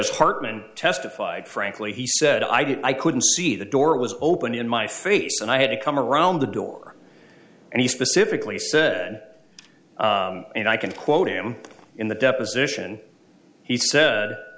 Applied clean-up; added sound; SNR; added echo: none; none; none; none.